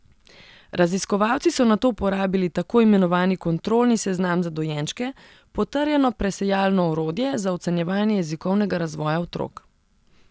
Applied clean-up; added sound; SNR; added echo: none; none; none; none.